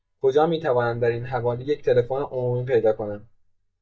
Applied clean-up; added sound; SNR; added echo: neural mask model DeepFilterNet 3.